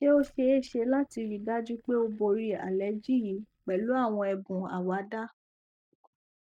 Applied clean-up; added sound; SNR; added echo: neural mask model DeepFilterNet 3.